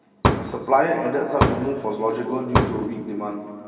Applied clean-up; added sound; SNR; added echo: none; Fireworks; 1 dB; reverberation time 2.4 s.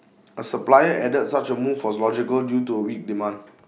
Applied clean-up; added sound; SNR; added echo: none; none; none; none.